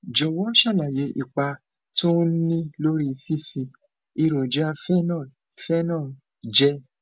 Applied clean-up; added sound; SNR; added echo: none; none; none; none.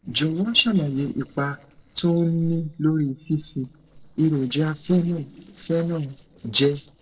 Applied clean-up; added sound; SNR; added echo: neural separator model SepFormer DNS4.